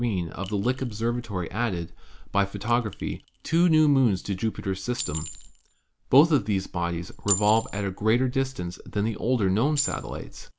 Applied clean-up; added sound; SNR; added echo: none; Chink, clink; 14 dB; none.